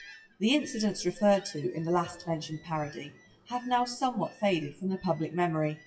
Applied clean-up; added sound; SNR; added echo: classical method WPE with log-MMSE.